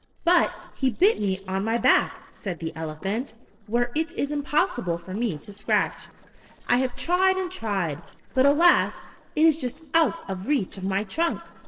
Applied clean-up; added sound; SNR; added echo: neural separator model SepFormer DNS4.